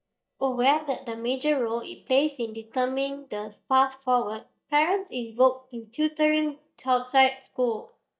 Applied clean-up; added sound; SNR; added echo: neural mask model DeepFilterNet 3.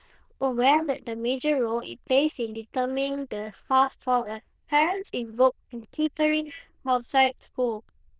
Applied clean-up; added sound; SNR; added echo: neural diffusion model UNIVERSE++.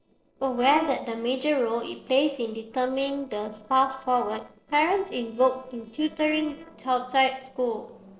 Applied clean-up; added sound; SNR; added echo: neural separator model SepFormer DNS4.